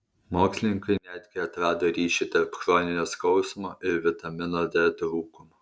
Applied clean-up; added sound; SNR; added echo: none; none; none; none.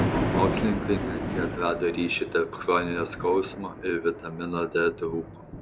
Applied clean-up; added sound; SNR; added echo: none; Thunder; 4 dB; none.